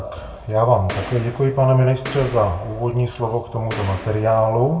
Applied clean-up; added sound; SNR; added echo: none; Boom; 15 dB; reverberation time 0.2 s.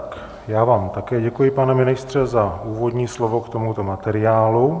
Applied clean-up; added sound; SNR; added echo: none; none; none; none.